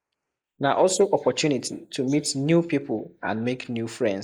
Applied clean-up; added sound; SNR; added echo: neural mask model Resemble Enhance denoiser.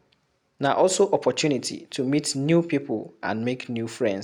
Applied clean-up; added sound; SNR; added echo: none; none; none; none.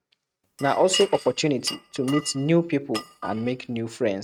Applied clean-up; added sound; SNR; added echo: neural mask model RNNoise.